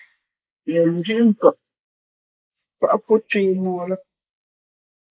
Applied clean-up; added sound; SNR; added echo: neural mask model Resemble Enhance denoiser.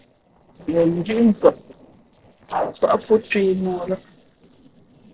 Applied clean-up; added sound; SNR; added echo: neural separator model SepFormer DNS4.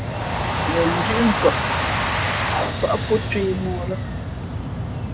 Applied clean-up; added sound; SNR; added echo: none; Domestic sounds, home sounds + Mechanical fan; -2 dB; none.